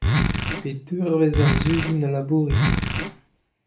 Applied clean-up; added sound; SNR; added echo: none; Zipper (clothing); -1 dB; reverberation time 0.3 s.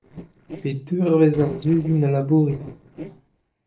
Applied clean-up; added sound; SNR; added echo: neural separator model SepFormer DNS4.